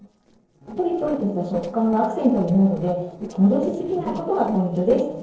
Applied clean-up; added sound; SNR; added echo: neural separator model SepFormer DNS4.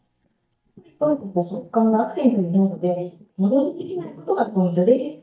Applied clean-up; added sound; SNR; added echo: neural mask model DeepFilterNet 3.